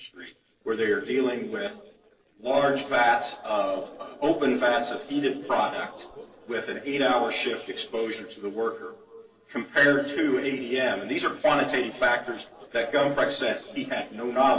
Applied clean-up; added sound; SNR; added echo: neural separator model SepFormer DNS4.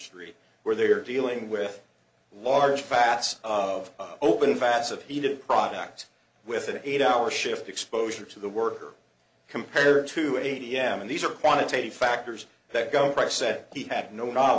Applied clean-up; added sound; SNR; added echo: none; none; none; none.